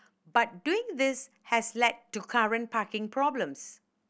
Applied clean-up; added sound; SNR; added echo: none; none; none; none.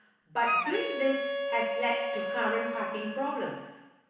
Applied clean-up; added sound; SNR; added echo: none; Wind instrument, woodwind instrument; 1 dB; reverberation time 1.1 s.